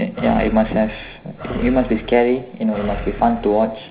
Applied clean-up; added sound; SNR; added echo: none; Animal; 12 dB; reverberation time 0.5 s.